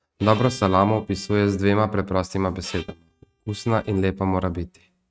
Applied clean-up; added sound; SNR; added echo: neural mask model RNNoise.